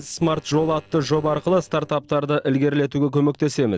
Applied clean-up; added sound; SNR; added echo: neural separator model SepFormer DNS4.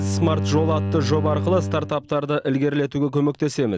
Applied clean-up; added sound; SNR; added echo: none; Bowed string instrument; 4 dB; none.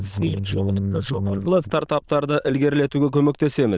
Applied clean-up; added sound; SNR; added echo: neural diffusion model UNIVERSE++.